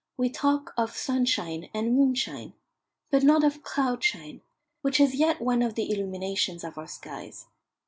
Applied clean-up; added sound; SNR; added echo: none; none; none; none.